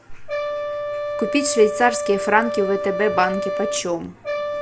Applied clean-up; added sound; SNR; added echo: none; Brass instrument; 4 dB; none.